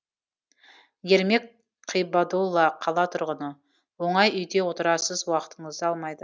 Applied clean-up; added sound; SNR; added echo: none; none; none; none.